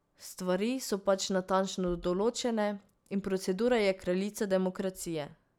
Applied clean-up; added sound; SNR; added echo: none; none; none; none.